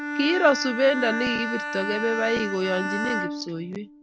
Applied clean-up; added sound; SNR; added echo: none; Bowed string instrument; 5 dB; none.